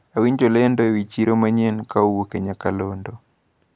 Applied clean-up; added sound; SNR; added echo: none; none; none; none.